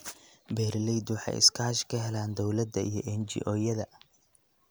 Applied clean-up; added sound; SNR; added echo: none; none; none; none.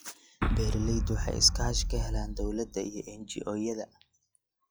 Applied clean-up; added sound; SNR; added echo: classical method log-MMSE.